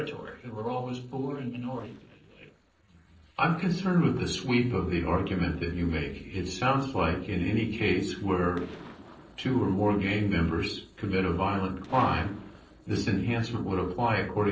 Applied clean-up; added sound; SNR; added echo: neural separator model SepFormer DNS4.